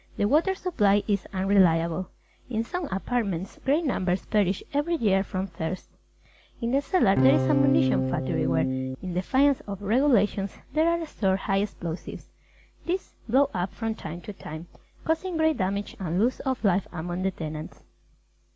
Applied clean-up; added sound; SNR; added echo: none; Electric guitar / Strum; -2 dB; none.